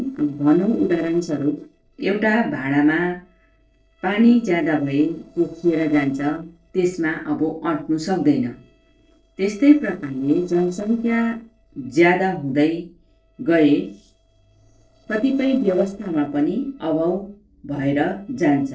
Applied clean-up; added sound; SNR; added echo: neural separator model SepFormer DNS4.